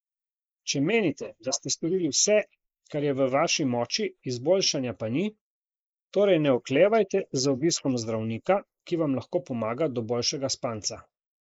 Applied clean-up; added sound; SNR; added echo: neural mask model Resemble Enhance denoiser.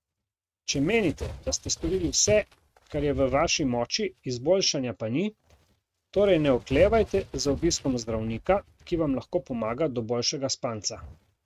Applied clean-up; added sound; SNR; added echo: neural mask model RNNoise.